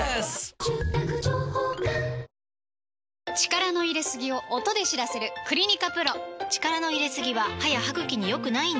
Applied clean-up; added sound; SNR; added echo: none; none; none; none.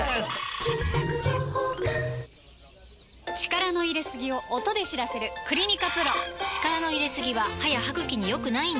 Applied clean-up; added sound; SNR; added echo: none; Chicken, rooster; 10 dB; none.